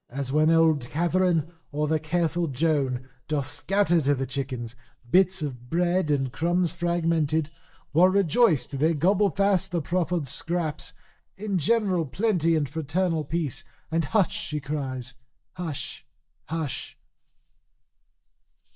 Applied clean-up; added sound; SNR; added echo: neural mask model DeepFilterNet 3.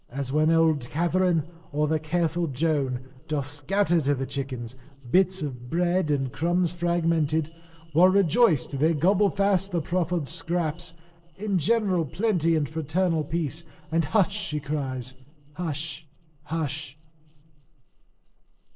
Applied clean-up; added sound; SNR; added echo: neural separator model SepFormer DNS4.